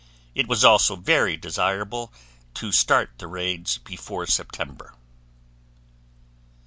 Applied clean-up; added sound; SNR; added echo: none; none; none; none.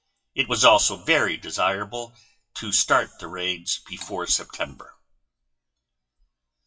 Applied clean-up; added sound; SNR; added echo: classical method WPE with log-MMSE.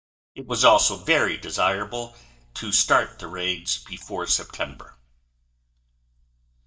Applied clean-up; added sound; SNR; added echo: neural mask model DeepFilterNet 3.